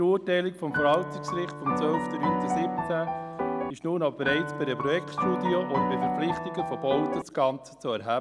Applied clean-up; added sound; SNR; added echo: none; Piano; 1 dB; none.